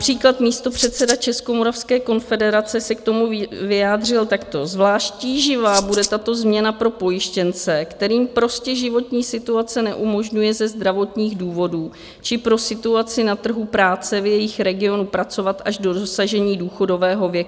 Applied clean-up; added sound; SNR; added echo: none; Rattle (instrument); 5 dB; none.